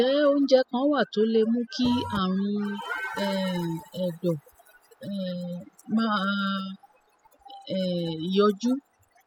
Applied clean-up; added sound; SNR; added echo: classical method spectral subtraction.